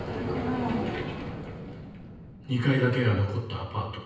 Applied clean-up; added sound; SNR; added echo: none; Boom; 14 dB; reverberation time 0.9 s.